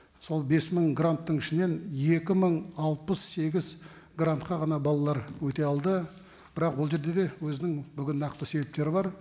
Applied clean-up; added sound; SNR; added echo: none; none; none; none.